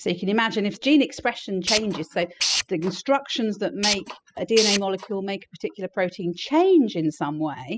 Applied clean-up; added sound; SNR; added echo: classical method spectral subtraction.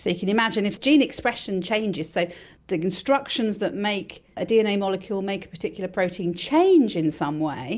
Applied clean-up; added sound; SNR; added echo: none; none; none; none.